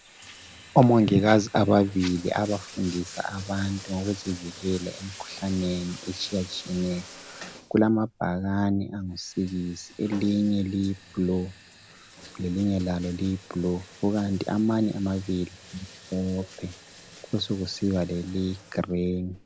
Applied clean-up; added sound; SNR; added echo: none; Bathtub (filling or washing); 19 dB; none.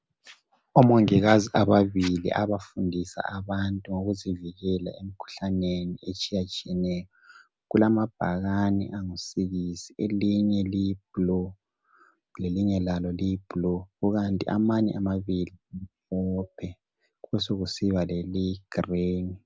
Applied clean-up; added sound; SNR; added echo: none; none; none; none.